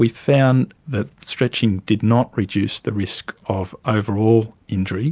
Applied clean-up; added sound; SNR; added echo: none; none; none; none.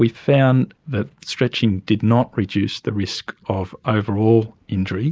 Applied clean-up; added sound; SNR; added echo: neural mask model Resemble Enhance denoiser.